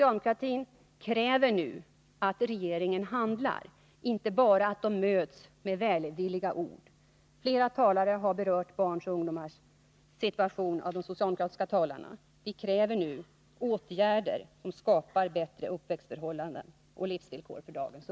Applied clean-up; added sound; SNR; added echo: none; none; none; none.